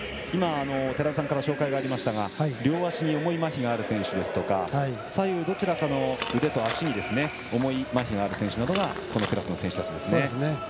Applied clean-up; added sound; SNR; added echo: none; Crushing; 11 dB; none.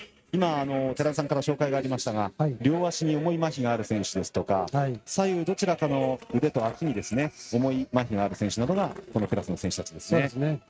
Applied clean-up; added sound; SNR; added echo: neural mask model RNNoise.